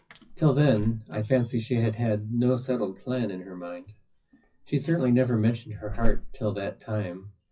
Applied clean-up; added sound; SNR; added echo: classical method WPE with log-MMSE.